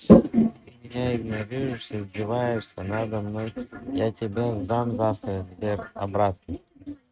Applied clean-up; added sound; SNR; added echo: neural mask model RNNoise.